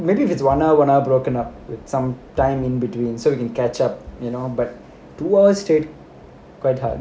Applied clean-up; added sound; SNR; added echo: none; none; none; none.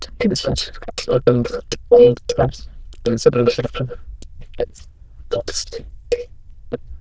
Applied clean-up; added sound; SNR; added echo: neural diffusion model UNIVERSE++.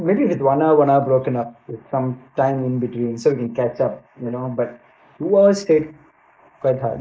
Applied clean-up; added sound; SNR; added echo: neural mask model Resemble Enhance denoiser.